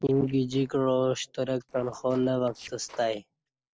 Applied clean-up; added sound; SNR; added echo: neural separator model SepFormer DNS4.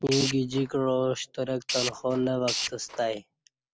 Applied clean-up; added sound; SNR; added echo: none; Tools; 6 dB; none.